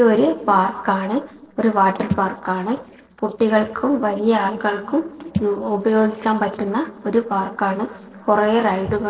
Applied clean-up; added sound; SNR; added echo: neural separator model SepFormer DNS4.